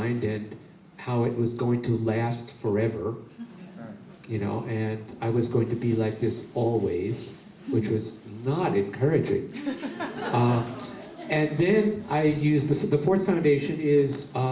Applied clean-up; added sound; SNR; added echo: none; none; none; none.